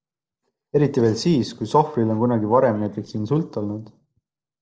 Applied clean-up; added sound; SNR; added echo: neural separator model SepFormer DNS4.